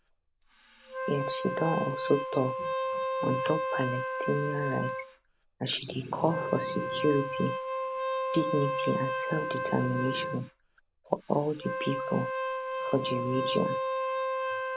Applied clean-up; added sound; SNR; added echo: none; Wind instrument, woodwind instrument; 1 dB; none.